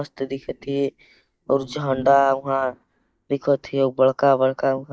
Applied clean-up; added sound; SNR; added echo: neural mask model DeepFilterNet 3.